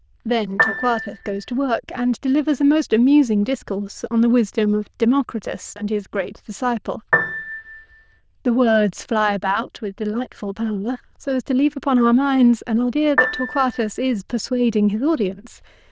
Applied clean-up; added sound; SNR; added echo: neural diffusion model UNIVERSE++.